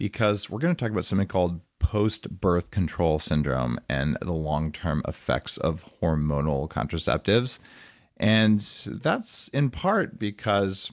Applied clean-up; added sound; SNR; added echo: none; none; none; none.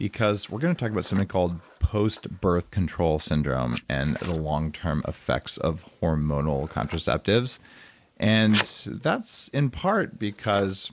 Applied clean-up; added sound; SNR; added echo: neural mask model Resemble Enhance denoiser.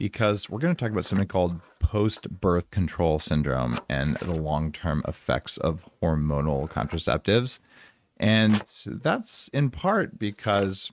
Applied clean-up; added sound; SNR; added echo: neural mask model RNNoise.